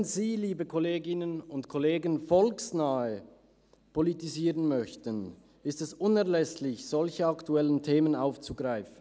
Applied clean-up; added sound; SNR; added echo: none; none; none; none.